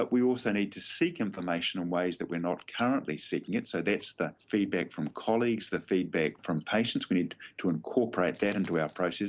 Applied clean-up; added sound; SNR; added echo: none; Coin (dropping); 20 dB; none.